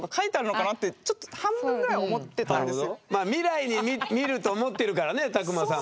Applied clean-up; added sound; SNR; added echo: none; none; none; none.